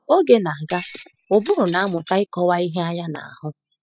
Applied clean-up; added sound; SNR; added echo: classical method spectral subtraction.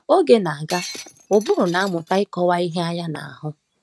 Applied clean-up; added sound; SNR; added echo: neural mask model RNNoise.